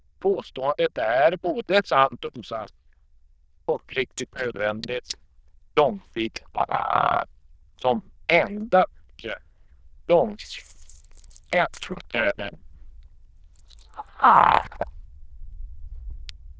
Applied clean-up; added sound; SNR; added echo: neural diffusion model UNIVERSE++.